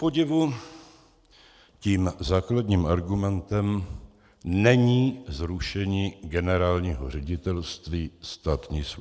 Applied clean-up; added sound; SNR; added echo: none; none; none; none.